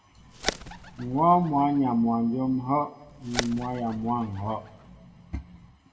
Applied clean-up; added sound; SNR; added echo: none; Bird; 12 dB; reverberation time 1.0 s.